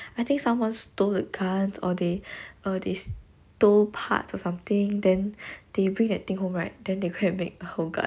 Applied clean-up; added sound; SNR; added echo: none; none; none; none.